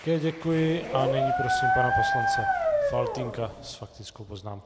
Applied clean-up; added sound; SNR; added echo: none; Dog; -4 dB; none.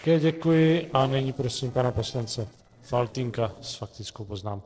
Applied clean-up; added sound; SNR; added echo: neural separator model SepFormer DNS4.